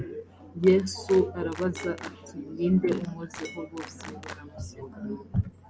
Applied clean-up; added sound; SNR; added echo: none; Glass + Clapping; 17 dB; none.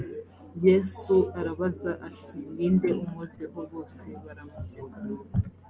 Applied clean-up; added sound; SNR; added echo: none; none; none; none.